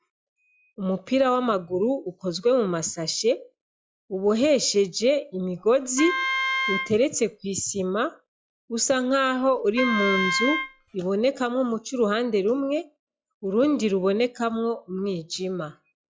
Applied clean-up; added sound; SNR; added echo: classical method log-MMSE.